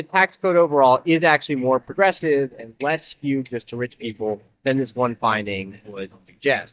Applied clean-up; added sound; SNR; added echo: neural mask model DeepFilterNet 3.